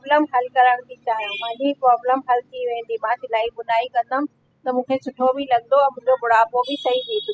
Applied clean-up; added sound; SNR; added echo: classical method spectral subtraction.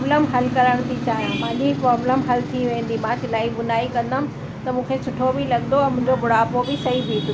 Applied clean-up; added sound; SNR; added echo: none; Keyboard (musical); 19 dB; none.